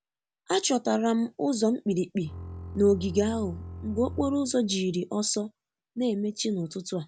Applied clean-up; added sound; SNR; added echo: none; Bowed string instrument; 12 dB; none.